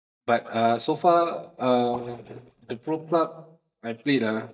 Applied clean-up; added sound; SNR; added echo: neural mask model DeepFilterNet 3.